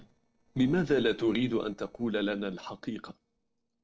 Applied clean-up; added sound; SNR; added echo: neural separator model SepFormer DNS4.